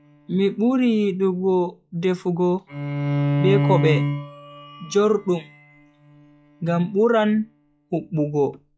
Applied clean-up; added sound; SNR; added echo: classical method log-MMSE.